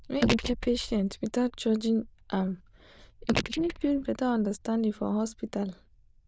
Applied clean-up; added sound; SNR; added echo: neural diffusion model UNIVERSE++.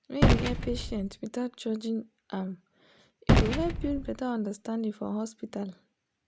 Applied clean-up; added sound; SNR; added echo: none; Gunshot, gunfire; -3 dB; none.